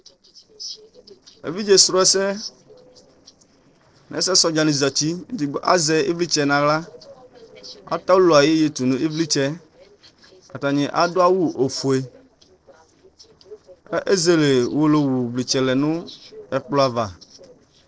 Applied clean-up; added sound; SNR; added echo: neural separator model SepFormer DNS4.